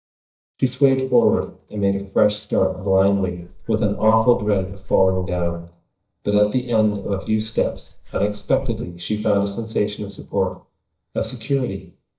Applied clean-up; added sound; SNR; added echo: neural mask model DeepFilterNet 3.